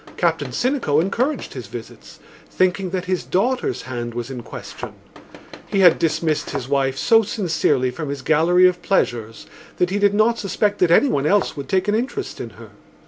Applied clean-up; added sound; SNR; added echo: none; Thump, thud + Tools; 16 dB; none.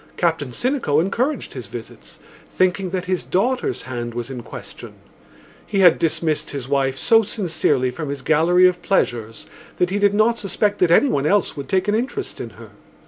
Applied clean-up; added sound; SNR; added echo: none; none; none; none.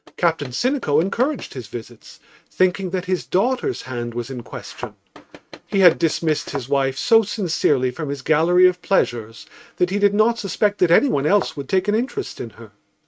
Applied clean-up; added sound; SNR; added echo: neural mask model RNNoise.